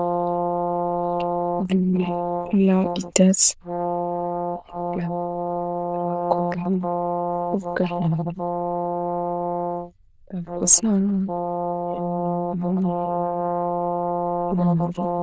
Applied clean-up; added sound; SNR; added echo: neural diffusion model UNIVERSE++.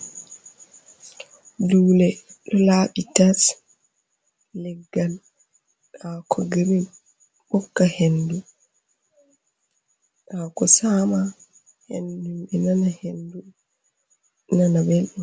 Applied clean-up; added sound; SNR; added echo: none; none; none; none.